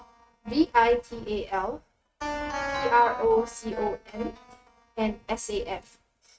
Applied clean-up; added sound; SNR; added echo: neural mask model RNNoise.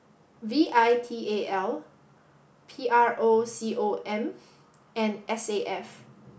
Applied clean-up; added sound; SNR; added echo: none; none; none; none.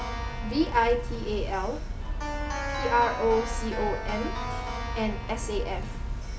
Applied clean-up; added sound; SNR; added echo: none; Keyboard (musical); 2 dB; none.